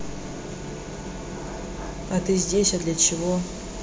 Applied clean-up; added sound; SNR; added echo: none; Bowed string instrument; 18 dB; none.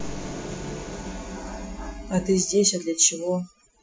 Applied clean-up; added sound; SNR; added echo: classical method Wiener filter.